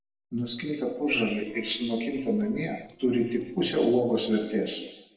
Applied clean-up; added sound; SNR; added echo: neural separator model SepFormer DNS4.